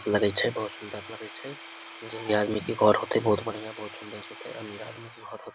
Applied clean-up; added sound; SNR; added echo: none; Tools / Domestic sounds, home sounds; 12 dB; none.